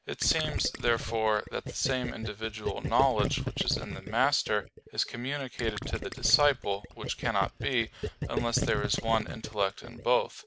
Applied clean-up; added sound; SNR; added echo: none; Gurgling; 7 dB; none.